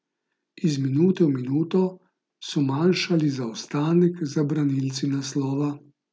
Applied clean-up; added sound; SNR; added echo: none; none; none; none.